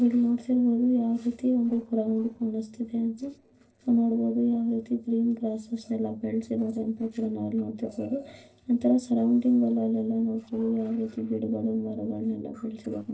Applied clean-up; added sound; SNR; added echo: neural separator model SepFormer DNS4.